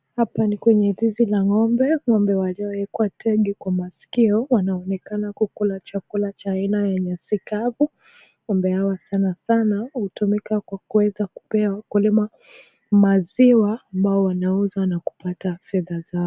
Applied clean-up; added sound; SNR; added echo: none; none; none; none.